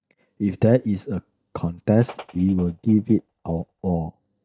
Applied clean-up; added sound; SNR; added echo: neural mask model DeepFilterNet 3.